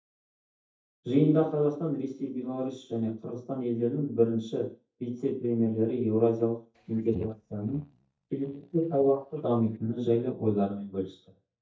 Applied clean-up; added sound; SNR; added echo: neural mask model DeepFilterNet 3.